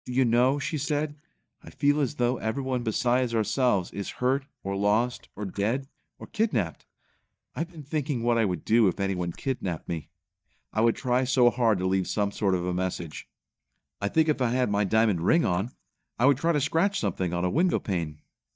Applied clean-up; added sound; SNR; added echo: neural mask model DeepFilterNet 3.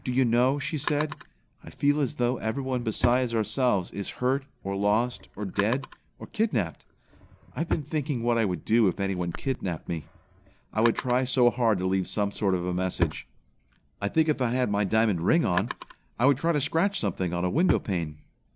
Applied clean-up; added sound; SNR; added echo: none; Drawer open or close; 12 dB; none.